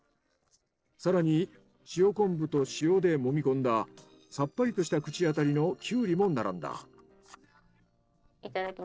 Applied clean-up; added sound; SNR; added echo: neural separator model SepFormer DNS4.